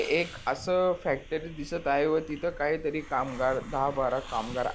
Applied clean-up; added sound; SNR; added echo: none; Hiss; 16 dB; none.